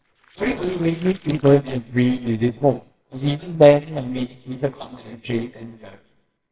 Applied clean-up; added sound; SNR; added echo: neural separator model SepFormer WHAMR!.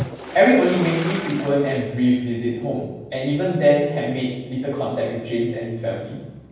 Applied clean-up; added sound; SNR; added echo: none; Splash, splatter; 17 dB; reverberation time 1.2 s.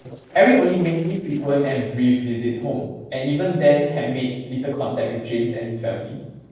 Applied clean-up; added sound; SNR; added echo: neural separator model SepFormer DNS4.